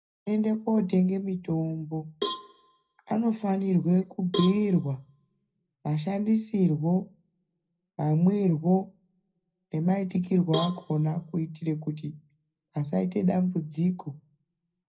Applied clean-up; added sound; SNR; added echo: none; Cowbell; 11 dB; reverberation time 0.3 s.